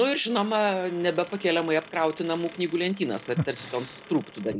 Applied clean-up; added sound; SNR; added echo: none; Squeak / Wood; 19 dB; none.